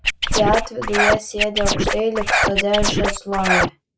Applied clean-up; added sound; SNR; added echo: neural mask model Resemble Enhance denoiser.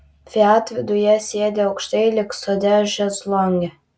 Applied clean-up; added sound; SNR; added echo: none; none; none; none.